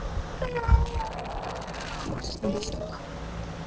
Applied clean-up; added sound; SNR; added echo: neural separator model SepFormer DNS4.